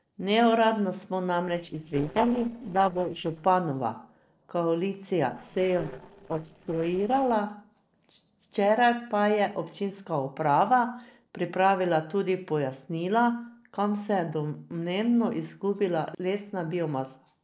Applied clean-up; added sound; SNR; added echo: neural separator model SepFormer DNS4.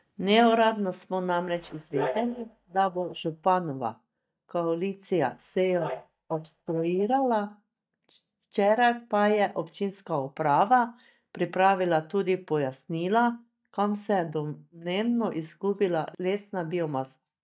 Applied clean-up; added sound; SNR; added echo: neural mask model DeepFilterNet 3.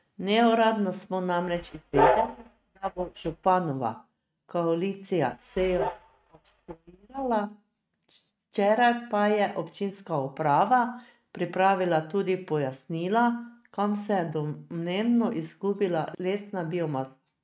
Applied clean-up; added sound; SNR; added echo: neural mask model RNNoise.